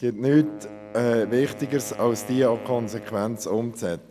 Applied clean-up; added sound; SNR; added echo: none; Wind instrument, woodwind instrument; 17 dB; none.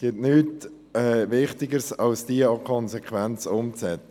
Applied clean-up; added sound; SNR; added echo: none; none; none; none.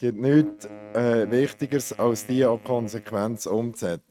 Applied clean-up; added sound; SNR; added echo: neural mask model RNNoise.